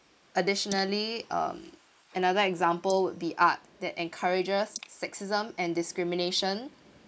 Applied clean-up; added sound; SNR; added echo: neural mask model Resemble Enhance denoiser.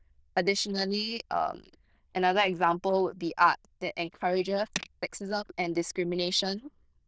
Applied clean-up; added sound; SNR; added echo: neural diffusion model UNIVERSE++.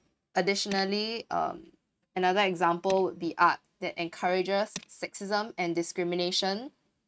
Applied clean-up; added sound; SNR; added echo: neural mask model RNNoise.